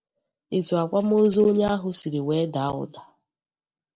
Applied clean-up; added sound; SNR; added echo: neural separator model SepFormer DNS4.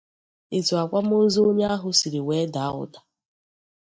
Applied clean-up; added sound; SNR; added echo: neural mask model DeepFilterNet 3.